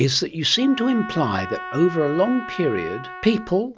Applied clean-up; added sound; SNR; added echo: none; Trumpet; 13 dB; none.